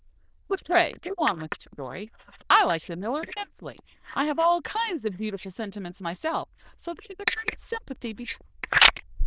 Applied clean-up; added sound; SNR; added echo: neural diffusion model UNIVERSE++.